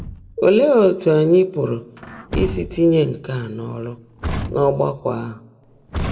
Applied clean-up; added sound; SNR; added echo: none; Truck; 11 dB; reverberation time 0.9 s.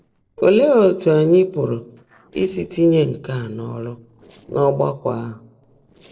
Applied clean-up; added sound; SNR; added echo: neural separator model SepFormer DNS4.